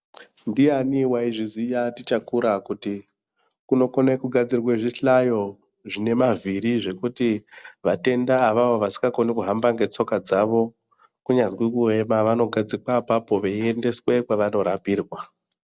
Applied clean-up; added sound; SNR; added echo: none; none; none; none.